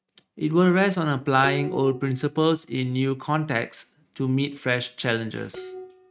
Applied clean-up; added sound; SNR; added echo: neural mask model RNNoise.